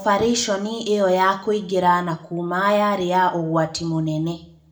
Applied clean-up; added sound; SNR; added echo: none; none; none; reverberation time 0.4 s.